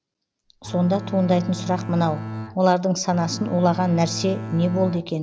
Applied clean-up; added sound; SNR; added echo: none; Bowed string instrument; 11 dB; none.